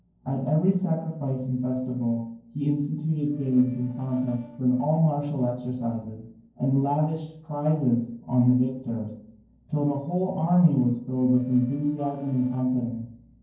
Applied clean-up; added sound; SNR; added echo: neural separator model SepFormer DNS4.